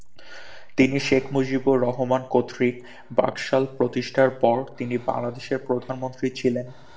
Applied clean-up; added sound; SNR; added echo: none; Breathing; 17 dB; reverberation time 0.6 s.